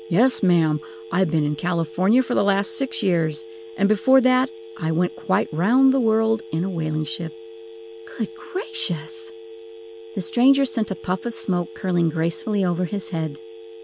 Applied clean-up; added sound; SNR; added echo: none; Telephone; 17 dB; none.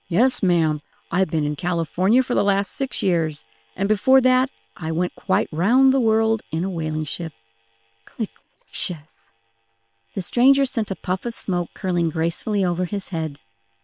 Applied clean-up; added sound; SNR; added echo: neural separator model SepFormer WHAM!.